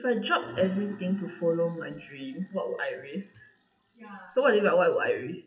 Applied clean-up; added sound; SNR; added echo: classical method WPE with log-MMSE.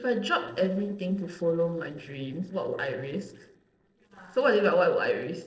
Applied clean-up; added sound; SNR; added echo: neural separator model SepFormer DNS4.